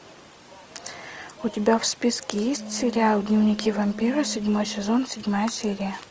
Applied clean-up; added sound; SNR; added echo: none; Wind instrument, woodwind instrument; 13 dB; none.